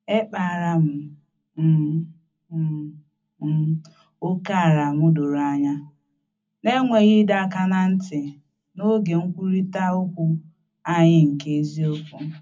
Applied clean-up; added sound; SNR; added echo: none; none; none; reverberation time 0.4 s.